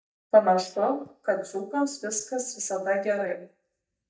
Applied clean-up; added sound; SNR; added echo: neural mask model DeepFilterNet 3.